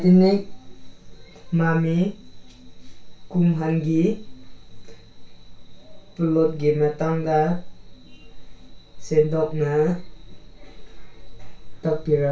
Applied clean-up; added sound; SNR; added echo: none; none; none; reverberation time 0.3 s.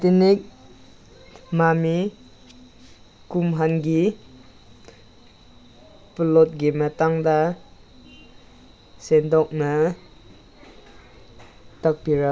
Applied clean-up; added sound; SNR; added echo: none; none; none; none.